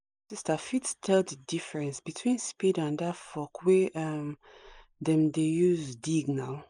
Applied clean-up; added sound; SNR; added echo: neural mask model Resemble Enhance denoiser.